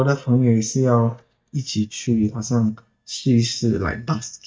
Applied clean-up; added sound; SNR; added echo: neural mask model DeepFilterNet 3.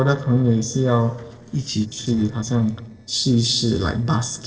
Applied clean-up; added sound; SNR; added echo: neural separator model SepFormer DNS4.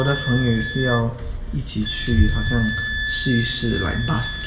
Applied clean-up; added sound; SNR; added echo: none; Wind instrument, woodwind instrument; 8 dB; reverberation time 1.5 s.